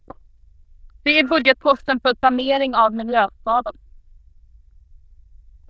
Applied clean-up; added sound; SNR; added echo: neural diffusion model UNIVERSE++.